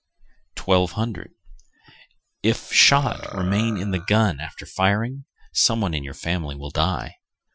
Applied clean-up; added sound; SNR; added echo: classical method Wiener filter.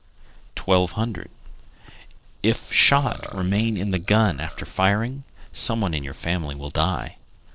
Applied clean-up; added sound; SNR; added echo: neural separator model SepFormer DNS4.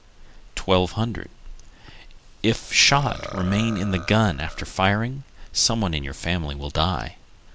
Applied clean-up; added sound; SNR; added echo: none; Burping, eructation; 15 dB; none.